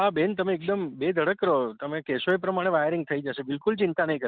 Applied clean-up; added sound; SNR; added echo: none; none; none; none.